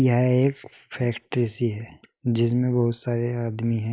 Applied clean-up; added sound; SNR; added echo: neural mask model Resemble Enhance denoiser.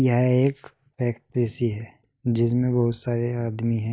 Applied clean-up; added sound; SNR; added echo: neural mask model DeepFilterNet 3.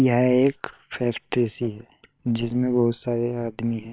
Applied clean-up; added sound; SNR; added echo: neural separator model SepFormer WHAM!.